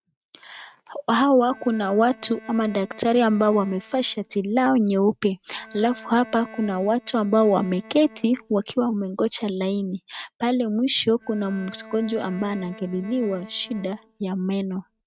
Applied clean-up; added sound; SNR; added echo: neural mask model RNNoise.